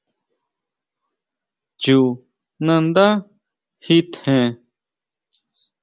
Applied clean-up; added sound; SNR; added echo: none; none; none; none.